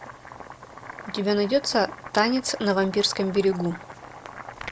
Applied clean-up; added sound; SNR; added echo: none; Boiling; 15 dB; none.